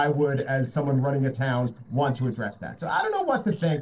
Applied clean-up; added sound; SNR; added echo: neural separator model SepFormer DNS4.